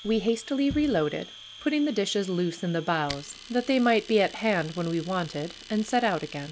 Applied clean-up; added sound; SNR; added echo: none; Domestic sounds, home sounds + Bass drum; 17 dB; none.